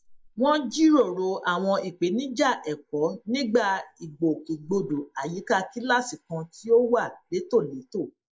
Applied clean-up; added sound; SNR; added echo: neural mask model Resemble Enhance denoiser.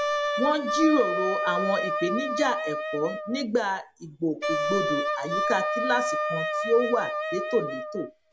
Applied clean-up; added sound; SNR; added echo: none; Wind instrument, woodwind instrument; 1 dB; none.